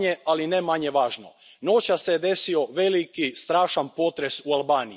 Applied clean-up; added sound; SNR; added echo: none; none; none; none.